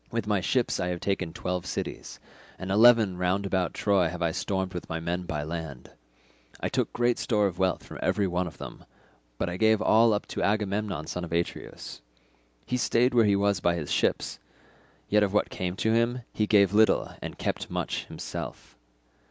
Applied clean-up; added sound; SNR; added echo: none; none; none; none.